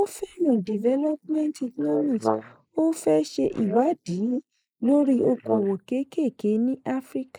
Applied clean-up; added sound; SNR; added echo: neural mask model Resemble Enhance denoiser.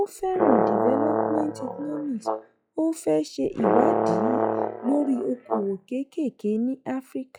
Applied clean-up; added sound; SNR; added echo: classical method log-MMSE.